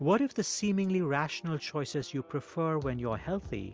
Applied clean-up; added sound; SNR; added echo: none; none; none; none.